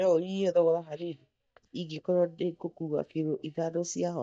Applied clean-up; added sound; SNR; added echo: neural mask model DeepFilterNet 3.